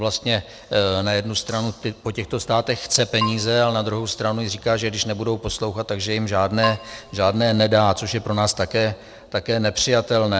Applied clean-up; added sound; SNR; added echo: none; Keyboard (musical); 9 dB; none.